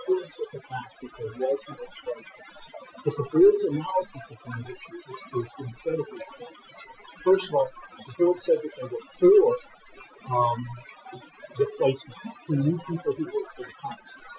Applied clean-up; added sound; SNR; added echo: classical method Wiener filter.